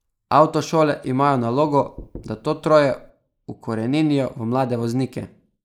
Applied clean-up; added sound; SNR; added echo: neural mask model Resemble Enhance denoiser.